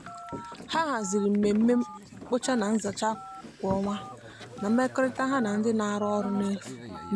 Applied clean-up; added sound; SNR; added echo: none; Telephone + Boat, Water vehicle; 13 dB; none.